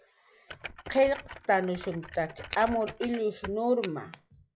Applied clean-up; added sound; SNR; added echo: classical method log-MMSE.